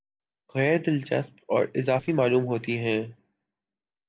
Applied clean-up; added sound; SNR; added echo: neural separator model SepFormer DNS4.